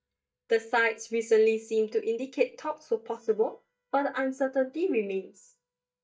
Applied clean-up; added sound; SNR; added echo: neural mask model DeepFilterNet 3.